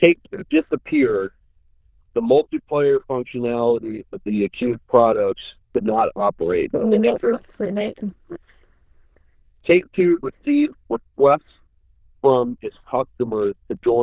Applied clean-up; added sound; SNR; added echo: neural diffusion model UNIVERSE++.